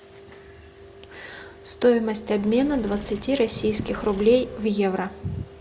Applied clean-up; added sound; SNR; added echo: none; Engine / Mechanisms; 16 dB; none.